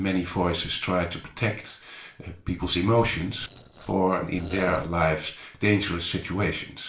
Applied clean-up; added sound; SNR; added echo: neural separator model SepFormer DNS4.